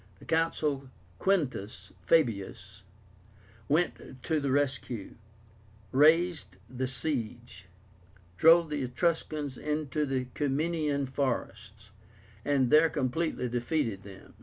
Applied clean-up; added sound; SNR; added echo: none; none; none; none.